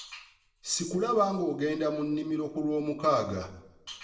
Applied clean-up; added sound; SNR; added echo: none; none; none; reverberation time 0.6 s.